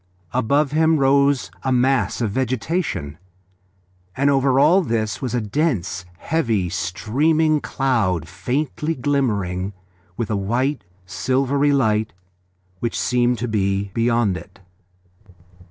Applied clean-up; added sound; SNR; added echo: none; none; none; none.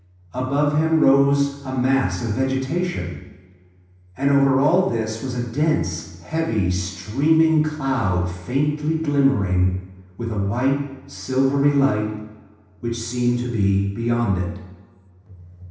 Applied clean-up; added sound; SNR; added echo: none; none; none; reverberation time 0.9 s.